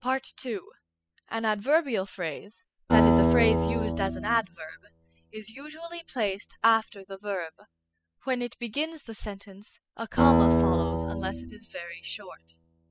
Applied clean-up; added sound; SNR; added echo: classical method spectral subtraction.